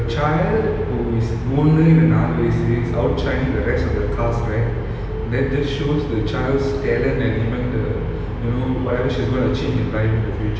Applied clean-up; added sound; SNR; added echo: none; none; none; none.